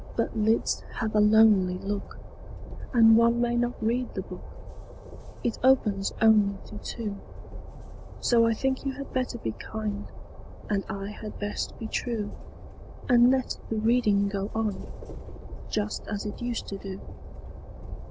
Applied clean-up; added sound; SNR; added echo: none; Train; 11 dB; none.